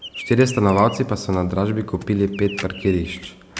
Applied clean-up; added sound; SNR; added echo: none; Bird vocalization, bird call, bird song + Computer keyboard; 17 dB; none.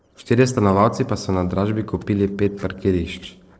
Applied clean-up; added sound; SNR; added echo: neural separator model SepFormer DNS4.